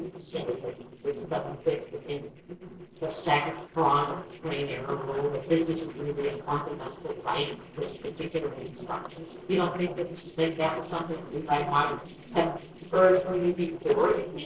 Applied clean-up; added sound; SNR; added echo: neural separator model SepFormer DNS4.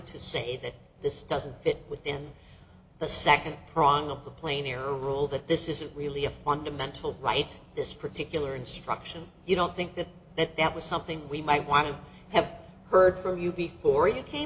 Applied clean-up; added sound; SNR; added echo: none; none; none; none.